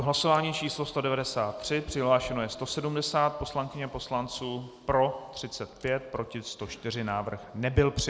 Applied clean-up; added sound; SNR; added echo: none; none; none; none.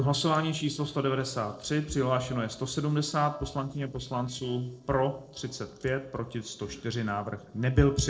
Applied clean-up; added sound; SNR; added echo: neural separator model SepFormer DNS4.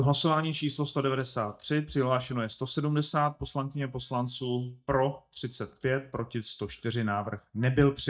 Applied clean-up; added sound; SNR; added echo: neural mask model DeepFilterNet 3.